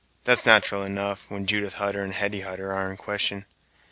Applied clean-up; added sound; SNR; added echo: none; none; none; none.